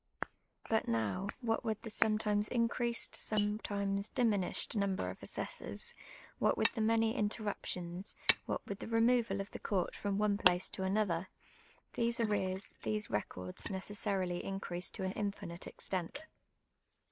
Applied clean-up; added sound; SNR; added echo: neural mask model Resemble Enhance denoiser.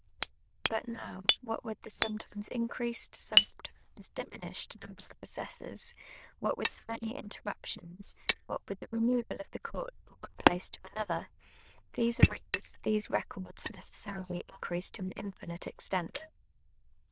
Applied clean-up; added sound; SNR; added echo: neural diffusion model UNIVERSE++.